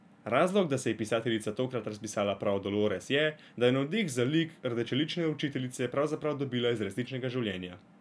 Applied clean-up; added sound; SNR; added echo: none; none; none; none.